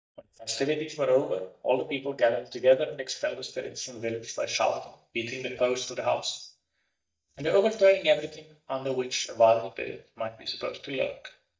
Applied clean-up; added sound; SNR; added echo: neural mask model DeepFilterNet 3.